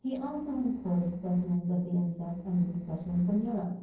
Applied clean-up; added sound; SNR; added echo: neural separator model SepFormer DNS4.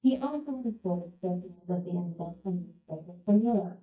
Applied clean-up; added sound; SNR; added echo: neural mask model DeepFilterNet 3.